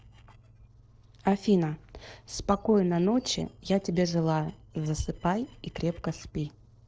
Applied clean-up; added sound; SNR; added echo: neural separator model SepFormer DNS4.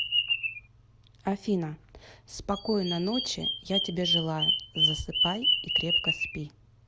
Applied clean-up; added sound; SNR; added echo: none; Bird vocalization, bird call, bird song; -2 dB; none.